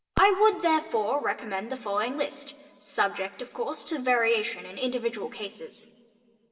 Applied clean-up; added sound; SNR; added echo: none; Fireworks; 18 dB; reverberation time 2.0 s.